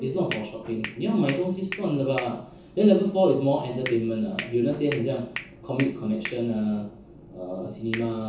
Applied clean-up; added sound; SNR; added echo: none; Hands; 15 dB; reverberation time 0.7 s.